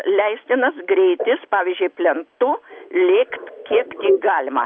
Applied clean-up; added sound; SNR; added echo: none; none; none; none.